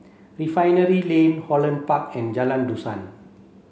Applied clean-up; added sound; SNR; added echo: none; none; none; none.